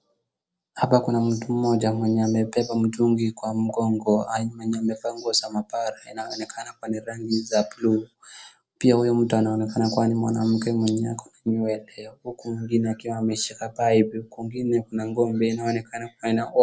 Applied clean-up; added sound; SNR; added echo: none; none; none; none.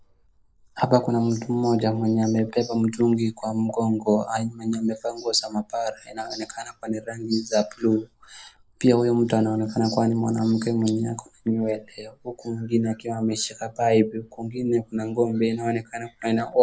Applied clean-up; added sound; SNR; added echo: neural mask model Resemble Enhance denoiser.